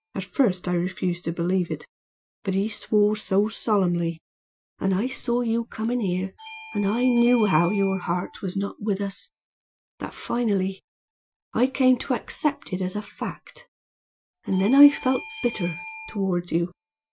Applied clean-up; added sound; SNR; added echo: classical method Wiener filter.